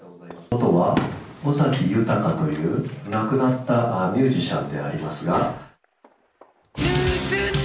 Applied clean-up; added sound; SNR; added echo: none; Fireworks; 16 dB; none.